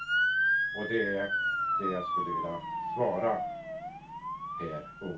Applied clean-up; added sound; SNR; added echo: none; Motor vehicle (road) / Siren; -4 dB; reverberation time 0.2 s.